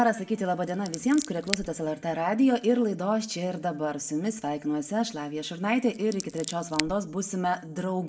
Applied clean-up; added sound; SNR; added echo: none; Scissors; 10 dB; reverberation time 0.4 s.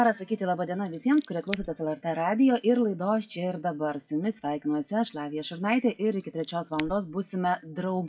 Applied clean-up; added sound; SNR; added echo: classical method WPE with log-MMSE.